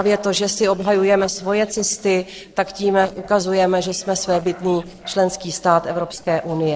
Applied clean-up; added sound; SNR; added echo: neural separator model SepFormer DNS4.